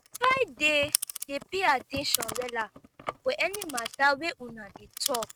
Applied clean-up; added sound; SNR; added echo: neural mask model RNNoise.